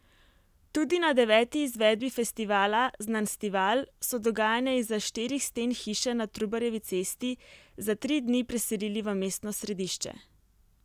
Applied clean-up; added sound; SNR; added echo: none; none; none; none.